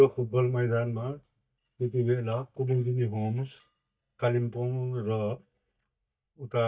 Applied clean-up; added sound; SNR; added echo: neural mask model DeepFilterNet 3.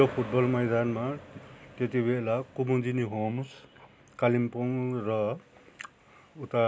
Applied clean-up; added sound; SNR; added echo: none; none; none; none.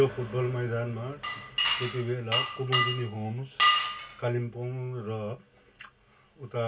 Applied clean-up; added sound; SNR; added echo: none; Glass; -4 dB; reverberation time 0.1 s.